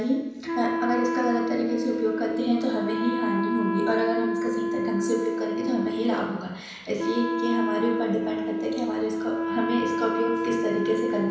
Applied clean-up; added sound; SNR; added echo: none; Wind instrument, woodwind instrument; 1 dB; reverberation time 0.9 s.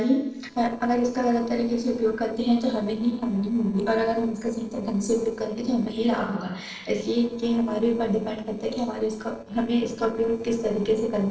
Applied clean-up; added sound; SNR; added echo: neural separator model SepFormer DNS4.